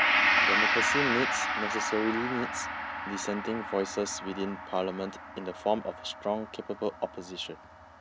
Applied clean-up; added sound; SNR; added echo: none; Gong; -2 dB; none.